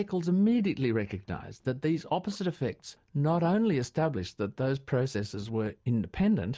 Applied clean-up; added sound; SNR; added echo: none; none; none; none.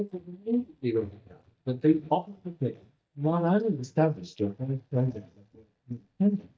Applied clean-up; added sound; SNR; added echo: neural mask model DeepFilterNet 3.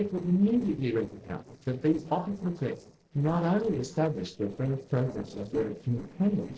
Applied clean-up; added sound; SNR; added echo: neural separator model SepFormer DNS4.